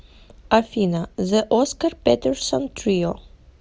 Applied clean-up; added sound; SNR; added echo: none; none; none; none.